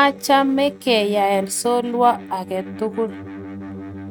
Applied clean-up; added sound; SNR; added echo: neural mask model RNNoise.